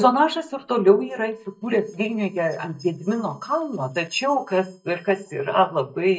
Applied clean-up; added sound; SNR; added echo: neural mask model DeepFilterNet 3.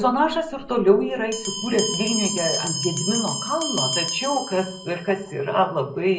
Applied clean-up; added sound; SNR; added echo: none; Bell; 6 dB; reverberation time 0.4 s.